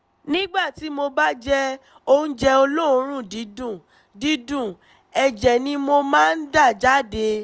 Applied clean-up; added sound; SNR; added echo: none; none; none; none.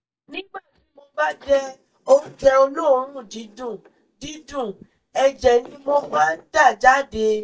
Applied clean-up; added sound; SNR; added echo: neural mask model DeepFilterNet 3.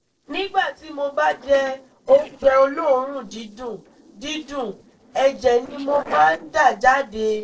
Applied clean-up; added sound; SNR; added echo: neural separator model SepFormer DNS4.